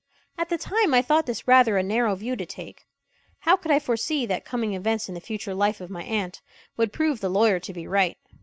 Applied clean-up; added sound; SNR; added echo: none; none; none; none.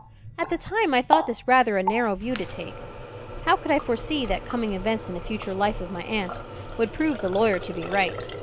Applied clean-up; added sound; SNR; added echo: none; Water tap, faucet; 8 dB; none.